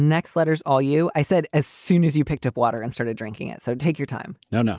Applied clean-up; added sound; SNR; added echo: none; none; none; none.